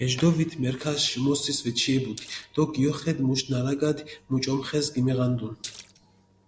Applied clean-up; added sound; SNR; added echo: neural separator model SepFormer DNS4.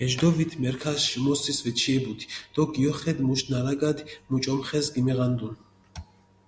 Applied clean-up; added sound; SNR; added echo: none; none; none; none.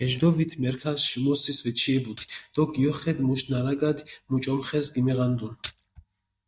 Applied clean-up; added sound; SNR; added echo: neural mask model DeepFilterNet 3.